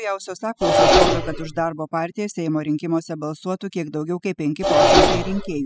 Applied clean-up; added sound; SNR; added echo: classical method spectral subtraction.